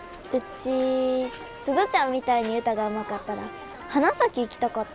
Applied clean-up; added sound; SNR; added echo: none; Trumpet; 16 dB; none.